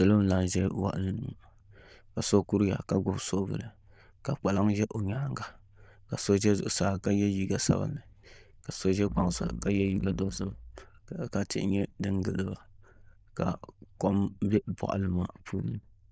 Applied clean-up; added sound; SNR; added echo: neural diffusion model UNIVERSE++.